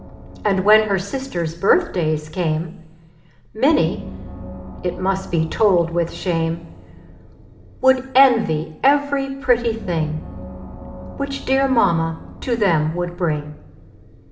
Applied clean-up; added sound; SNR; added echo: none; Gong; 16 dB; reverberation time 1.3 s.